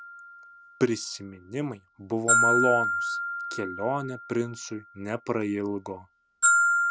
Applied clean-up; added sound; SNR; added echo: none; Glockenspiel; -3 dB; none.